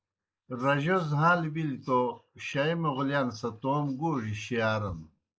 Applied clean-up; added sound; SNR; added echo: neural mask model Resemble Enhance denoiser.